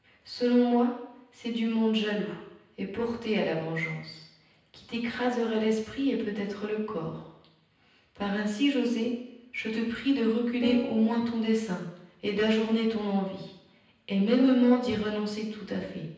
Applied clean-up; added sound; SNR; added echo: none; Piano; 6 dB; reverberation time 0.9 s.